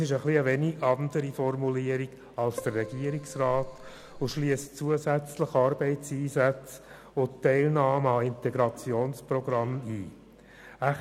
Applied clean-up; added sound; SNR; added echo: none; Keyboard (musical); 14 dB; none.